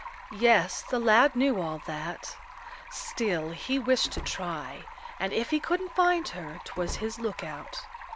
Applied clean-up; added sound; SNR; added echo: none; Slam + Stream; 13 dB; none.